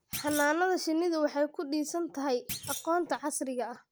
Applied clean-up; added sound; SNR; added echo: none; Thump, thud; 11 dB; none.